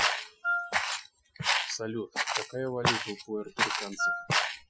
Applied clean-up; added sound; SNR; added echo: classical method Wiener filter.